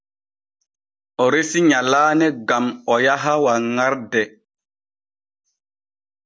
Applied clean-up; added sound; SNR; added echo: none; none; none; none.